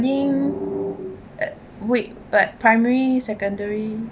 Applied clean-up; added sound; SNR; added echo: none; none; none; none.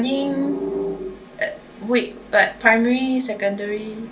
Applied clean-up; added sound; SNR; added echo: none; none; none; reverberation time 0.2 s.